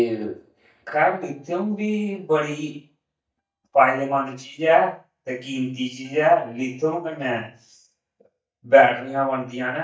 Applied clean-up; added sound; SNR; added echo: neural mask model DeepFilterNet 3.